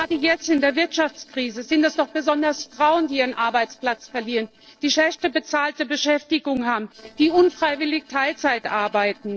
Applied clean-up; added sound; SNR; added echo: neural separator model SepFormer DNS4.